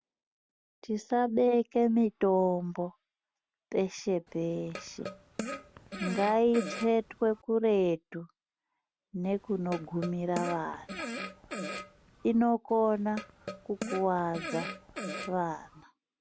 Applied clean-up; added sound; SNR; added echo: none; Fart; 10 dB; none.